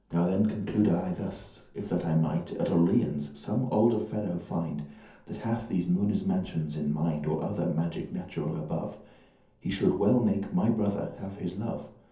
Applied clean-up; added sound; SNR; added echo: none; none; none; reverberation time 0.5 s.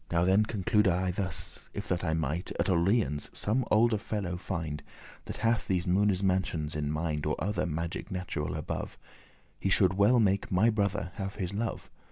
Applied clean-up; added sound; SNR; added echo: none; none; none; none.